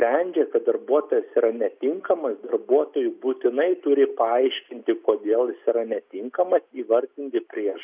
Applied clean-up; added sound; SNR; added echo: none; none; none; none.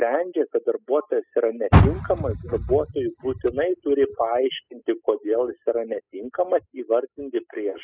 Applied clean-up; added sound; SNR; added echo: classical method spectral subtraction.